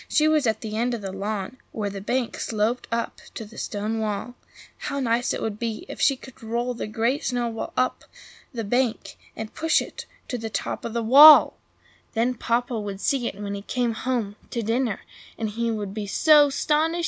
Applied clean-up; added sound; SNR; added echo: none; none; none; none.